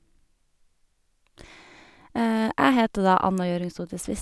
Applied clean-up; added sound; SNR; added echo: none; none; none; none.